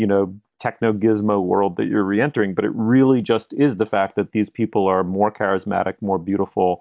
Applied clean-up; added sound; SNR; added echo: none; none; none; none.